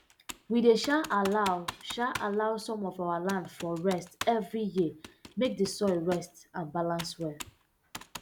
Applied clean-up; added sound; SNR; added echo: none; Computer keyboard; 15 dB; none.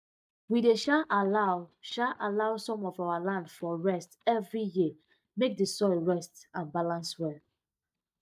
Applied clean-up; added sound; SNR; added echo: neural mask model DeepFilterNet 3.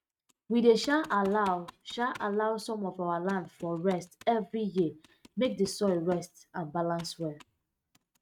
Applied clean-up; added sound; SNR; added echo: neural mask model RNNoise.